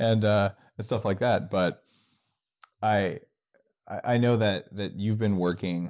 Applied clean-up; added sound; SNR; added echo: none; none; none; none.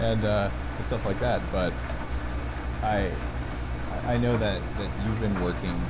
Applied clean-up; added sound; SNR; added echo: none; Engine; 1 dB; none.